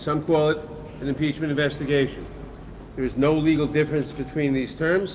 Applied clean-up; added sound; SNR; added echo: none; none; none; none.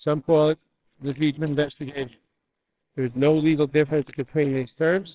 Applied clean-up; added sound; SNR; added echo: neural separator model SepFormer WHAMR!.